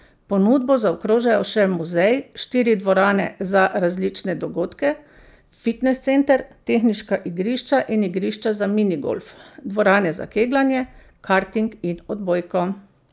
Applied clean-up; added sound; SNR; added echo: none; none; none; none.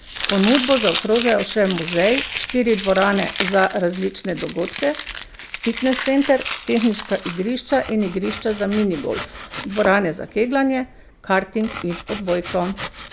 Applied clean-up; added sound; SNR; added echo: none; Domestic sounds, home sounds; 10 dB; none.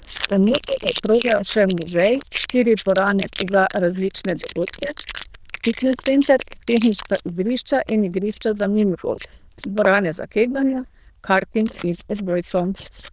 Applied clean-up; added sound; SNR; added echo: neural diffusion model UNIVERSE++.